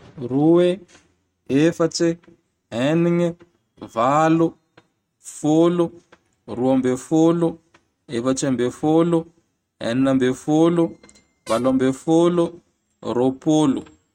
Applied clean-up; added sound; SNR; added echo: neural mask model RNNoise.